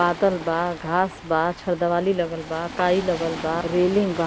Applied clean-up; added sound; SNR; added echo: none; Waves, surf; 13 dB; none.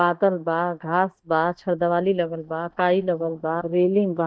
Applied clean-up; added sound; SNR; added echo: neural mask model DeepFilterNet 3.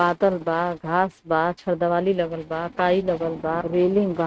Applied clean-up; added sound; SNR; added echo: neural mask model RNNoise.